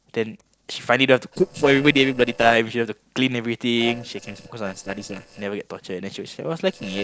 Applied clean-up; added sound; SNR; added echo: neural separator model SepFormer DNS4.